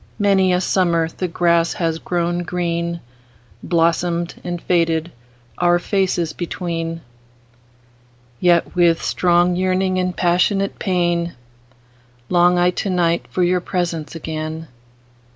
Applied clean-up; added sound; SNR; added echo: none; none; none; none.